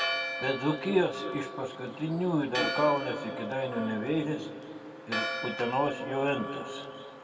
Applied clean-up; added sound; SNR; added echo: none; Church bell; 6 dB; reverberation time 2.4 s.